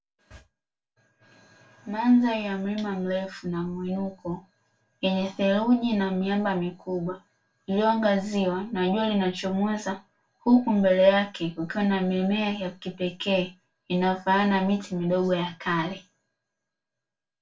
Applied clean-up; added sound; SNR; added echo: none; none; none; reverberation time 0.2 s.